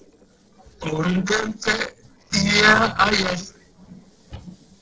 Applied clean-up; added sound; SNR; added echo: neural separator model SepFormer DNS4.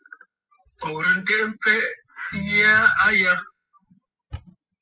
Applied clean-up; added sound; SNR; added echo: classical method spectral subtraction.